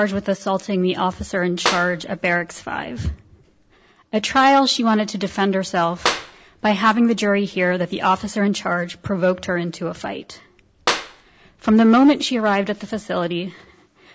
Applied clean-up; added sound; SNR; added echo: none; Clapping; 11 dB; none.